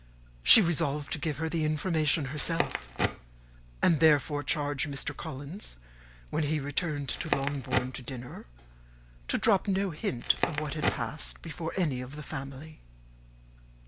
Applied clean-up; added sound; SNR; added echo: none; Crackle; 6 dB; none.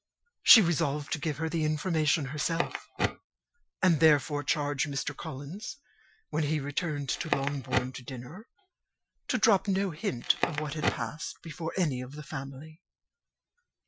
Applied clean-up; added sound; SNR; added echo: classical method Wiener filter.